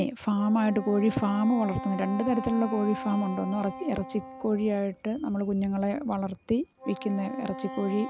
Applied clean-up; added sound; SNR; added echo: none; Wind instrument, woodwind instrument; 12 dB; none.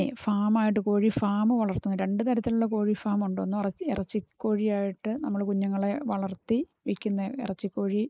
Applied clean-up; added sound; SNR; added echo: neural mask model Resemble Enhance denoiser.